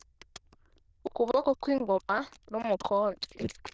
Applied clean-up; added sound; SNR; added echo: neural diffusion model UNIVERSE++.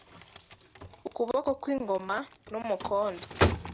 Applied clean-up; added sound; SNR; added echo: none; Crumpling, crinkling; 2 dB; none.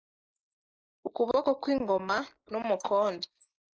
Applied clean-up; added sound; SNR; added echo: neural mask model Resemble Enhance denoiser.